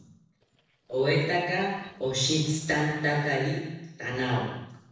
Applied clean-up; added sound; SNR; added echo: neural separator model SepFormer DNS4.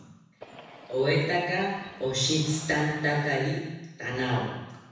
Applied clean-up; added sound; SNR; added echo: none; Bird; 18 dB; reverberation time 1.1 s.